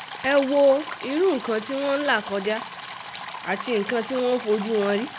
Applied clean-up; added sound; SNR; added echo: none; Stream; 12 dB; none.